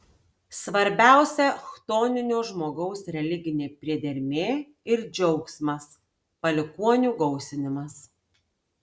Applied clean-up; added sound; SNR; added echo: none; none; none; none.